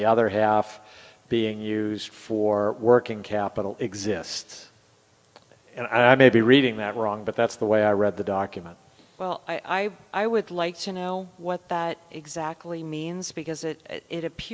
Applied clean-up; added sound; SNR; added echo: none; none; none; none.